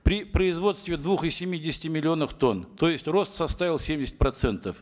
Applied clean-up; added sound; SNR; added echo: none; none; none; none.